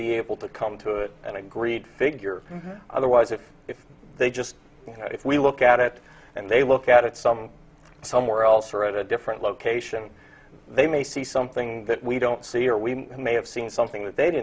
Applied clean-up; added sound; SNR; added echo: none; none; none; none.